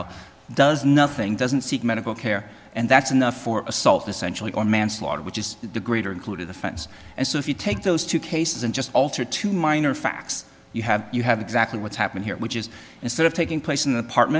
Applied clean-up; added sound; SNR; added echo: none; none; none; none.